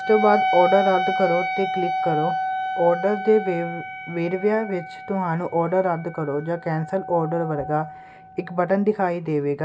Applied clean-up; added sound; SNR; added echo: none; Wind instrument, woodwind instrument; 5 dB; none.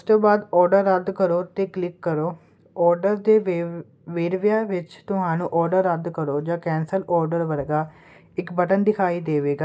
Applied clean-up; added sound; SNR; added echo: none; none; none; none.